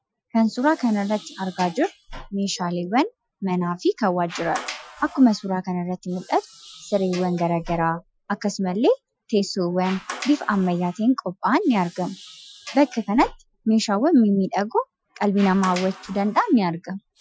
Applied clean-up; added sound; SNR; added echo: classical method Wiener filter.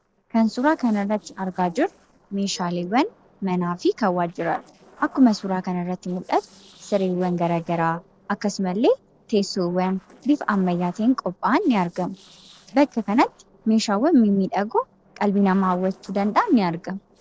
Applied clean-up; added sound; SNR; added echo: neural separator model SepFormer DNS4.